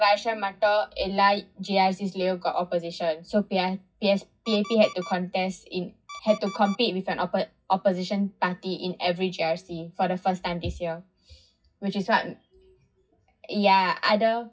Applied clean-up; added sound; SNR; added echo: classical method WPE with log-MMSE.